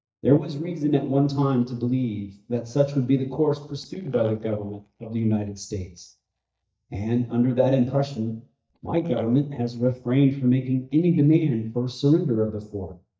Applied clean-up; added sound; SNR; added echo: neural mask model DeepFilterNet 3.